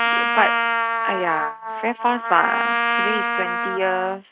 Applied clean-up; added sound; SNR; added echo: neural mask model RNNoise.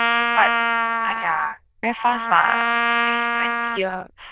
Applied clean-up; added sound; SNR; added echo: neural diffusion model UNIVERSE++.